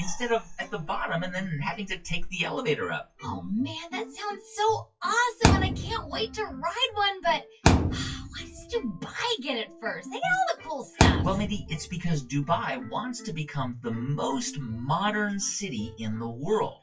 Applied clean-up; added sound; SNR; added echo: classical method WPE with log-MMSE.